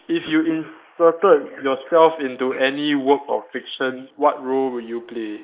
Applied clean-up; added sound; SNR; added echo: neural mask model Resemble Enhance denoiser.